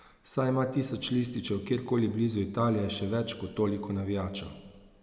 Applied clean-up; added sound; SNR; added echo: none; none; none; none.